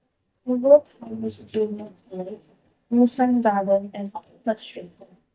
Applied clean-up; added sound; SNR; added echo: neural mask model DeepFilterNet 3.